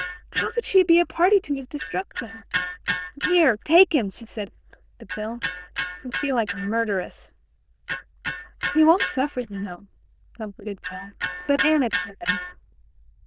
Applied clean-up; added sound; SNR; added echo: neural diffusion model UNIVERSE++.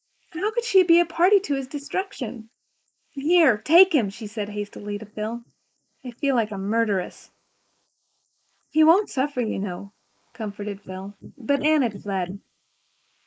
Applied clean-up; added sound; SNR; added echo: neural mask model Resemble Enhance denoiser.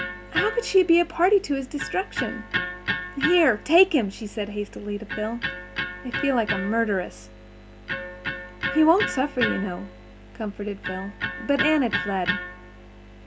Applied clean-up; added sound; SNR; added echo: none; Electric guitar; 7 dB; none.